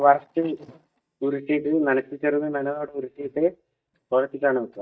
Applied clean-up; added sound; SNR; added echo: neural mask model DeepFilterNet 3.